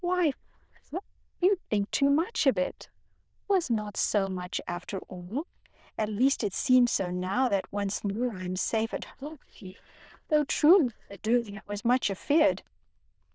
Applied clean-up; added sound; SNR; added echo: neural diffusion model UNIVERSE++.